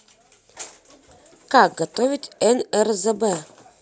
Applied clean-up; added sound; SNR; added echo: none; none; none; none.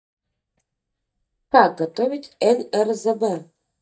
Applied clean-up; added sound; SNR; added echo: neural mask model DeepFilterNet 3.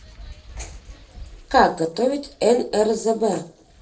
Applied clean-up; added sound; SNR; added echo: neural separator model SepFormer DNS4.